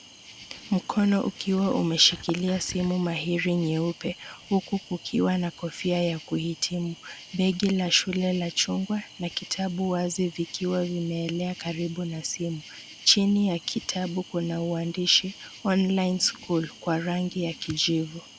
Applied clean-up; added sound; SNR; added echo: none; Cricket; 19 dB; none.